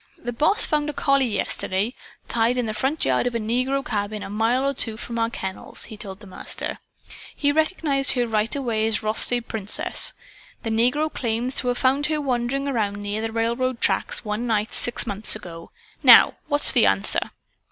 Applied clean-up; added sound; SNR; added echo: none; none; none; none.